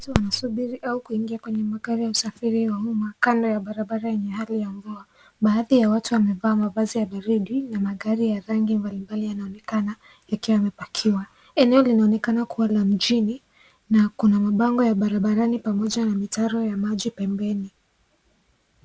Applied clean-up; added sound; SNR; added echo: none; none; none; none.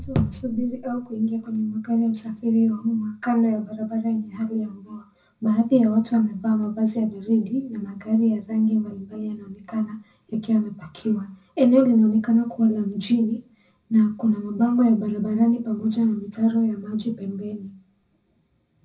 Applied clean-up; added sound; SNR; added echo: none; none; none; reverberation time 0.4 s.